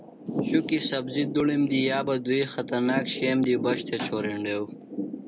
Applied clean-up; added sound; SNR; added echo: none; Thunder / Rain; 7 dB; none.